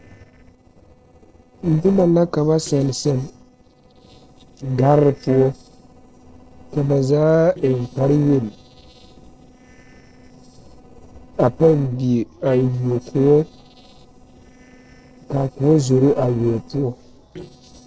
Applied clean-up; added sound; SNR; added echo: neural separator model SepFormer DNS4.